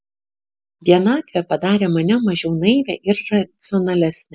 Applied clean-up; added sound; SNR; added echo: none; none; none; none.